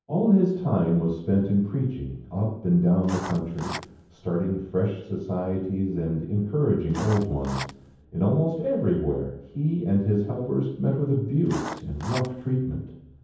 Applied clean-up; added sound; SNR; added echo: none; Writing; 12 dB; reverberation time 0.9 s.